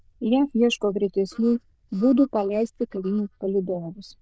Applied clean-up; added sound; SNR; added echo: neural diffusion model UNIVERSE++.